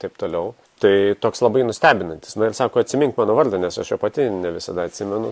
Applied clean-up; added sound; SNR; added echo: none; none; none; none.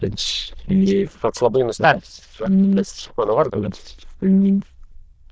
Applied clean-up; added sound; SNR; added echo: neural diffusion model UNIVERSE++.